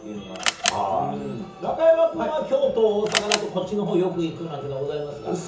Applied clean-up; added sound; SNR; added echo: none; Camera; 9 dB; reverberation time 0.6 s.